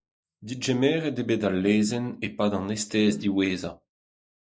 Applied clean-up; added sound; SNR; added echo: neural mask model Resemble Enhance denoiser.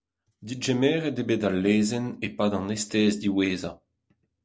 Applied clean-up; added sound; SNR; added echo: none; none; none; none.